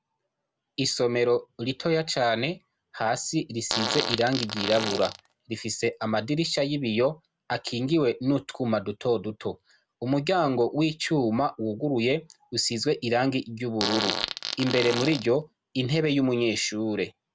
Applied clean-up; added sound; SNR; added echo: none; Fart; 4 dB; none.